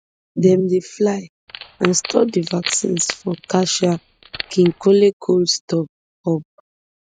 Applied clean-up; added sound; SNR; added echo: neural mask model RNNoise.